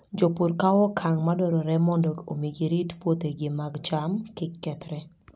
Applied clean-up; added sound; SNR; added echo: none; none; none; none.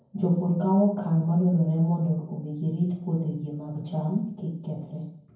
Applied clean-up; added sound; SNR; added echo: none; none; none; reverberation time 0.9 s.